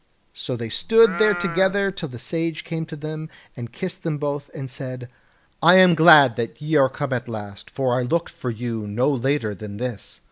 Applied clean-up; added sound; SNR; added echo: none; Livestock, farm animals, working animals; 10 dB; none.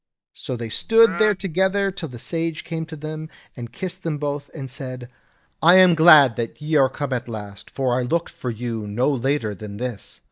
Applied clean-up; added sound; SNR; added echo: neural mask model DeepFilterNet 3.